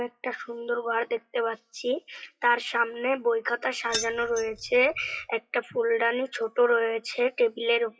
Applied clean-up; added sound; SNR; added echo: classical method WPE with log-MMSE.